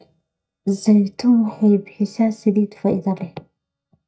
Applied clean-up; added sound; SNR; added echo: neural mask model DeepFilterNet 3.